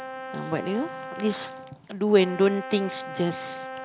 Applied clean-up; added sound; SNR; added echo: none; Brass instrument; 10 dB; none.